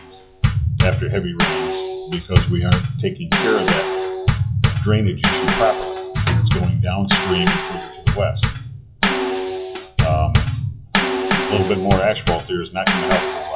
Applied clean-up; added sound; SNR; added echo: classical method WPE with log-MMSE.